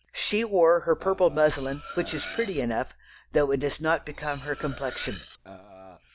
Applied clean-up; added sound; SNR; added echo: none; Cutlery, silverware + Burping, eructation; 16 dB; none.